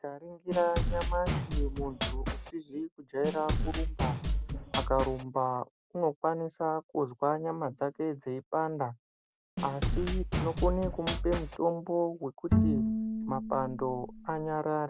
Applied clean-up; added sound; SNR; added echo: none; Drum kit + Bowed string instrument; -1 dB; none.